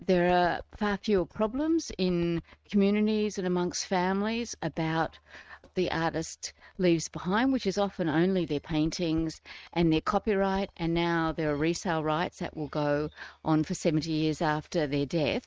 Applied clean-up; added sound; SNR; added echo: neural mask model RNNoise.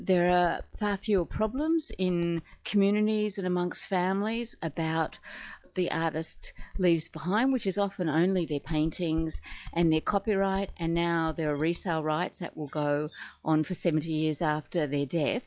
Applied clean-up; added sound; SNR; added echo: classical method log-MMSE.